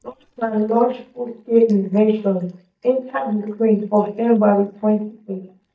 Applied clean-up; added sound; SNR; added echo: neural mask model DeepFilterNet 3.